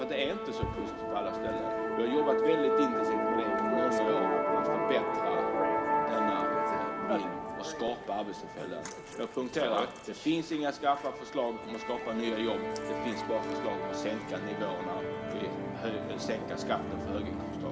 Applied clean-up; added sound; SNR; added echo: none; Musical instrument; -2 dB; reverberation time 1.6 s.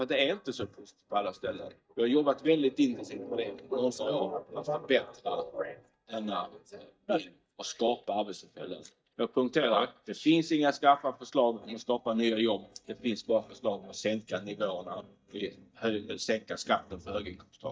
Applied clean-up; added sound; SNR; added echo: neural mask model DeepFilterNet 3.